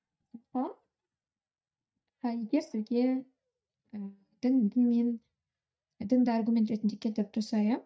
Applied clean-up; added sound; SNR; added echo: neural mask model DeepFilterNet 3.